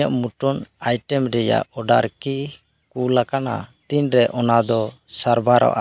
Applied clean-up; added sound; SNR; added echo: none; none; none; none.